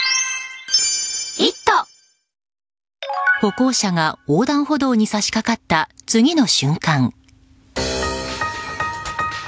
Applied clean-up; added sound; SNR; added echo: none; none; none; none.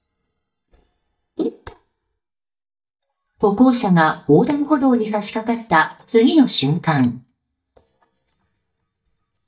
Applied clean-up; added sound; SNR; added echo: neural mask model DeepFilterNet 3.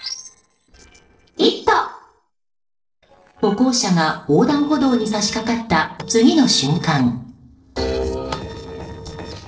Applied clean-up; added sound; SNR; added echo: neural separator model SepFormer DNS4.